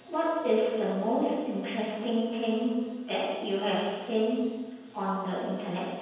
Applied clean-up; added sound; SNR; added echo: none; none; none; reverberation time 1.2 s.